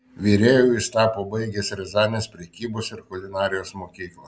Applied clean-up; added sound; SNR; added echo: none; none; none; none.